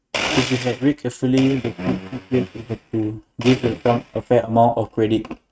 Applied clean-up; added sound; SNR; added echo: neural mask model RNNoise.